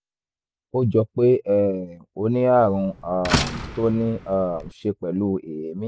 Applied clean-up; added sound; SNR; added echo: none; Slam; 6 dB; none.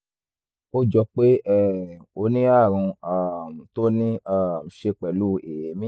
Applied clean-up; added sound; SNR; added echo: none; none; none; none.